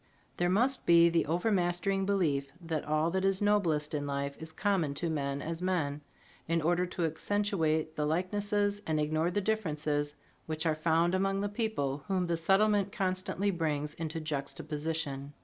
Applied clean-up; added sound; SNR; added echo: none; none; none; none.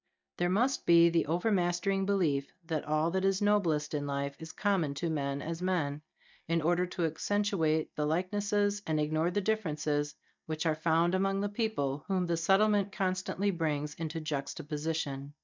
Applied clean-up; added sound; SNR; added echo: neural mask model DeepFilterNet 3.